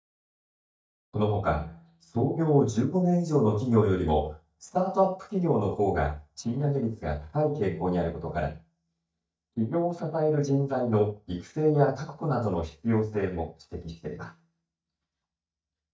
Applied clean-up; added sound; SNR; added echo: neural mask model DeepFilterNet 3.